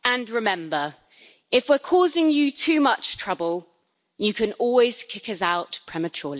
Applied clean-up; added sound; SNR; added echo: none; none; none; none.